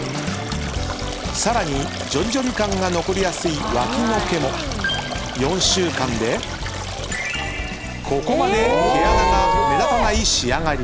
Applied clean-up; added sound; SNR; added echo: none; Stream; 9 dB; none.